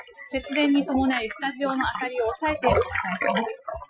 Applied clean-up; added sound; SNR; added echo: classical method Wiener filter.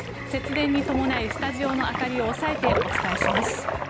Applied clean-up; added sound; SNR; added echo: none; Toilet flush; 1 dB; none.